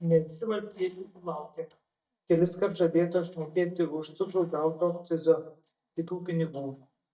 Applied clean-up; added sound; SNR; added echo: neural mask model DeepFilterNet 3.